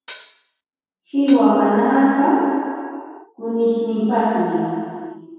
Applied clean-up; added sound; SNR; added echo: none; Hi-hat; 18 dB; reverberation time 2.2 s.